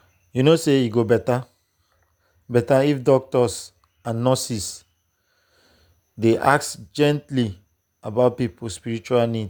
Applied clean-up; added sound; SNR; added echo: none; none; none; none.